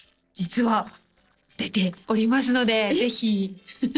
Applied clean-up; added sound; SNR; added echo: neural separator model SepFormer DNS4.